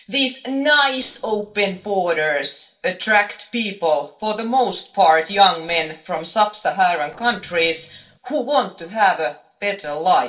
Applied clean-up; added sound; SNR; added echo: neural separator model SepFormer DNS4.